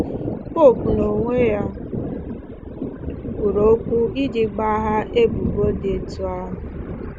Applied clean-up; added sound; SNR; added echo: none; Thunder; 5 dB; none.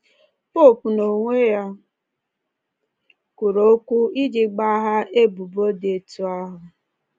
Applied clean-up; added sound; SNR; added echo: none; none; none; none.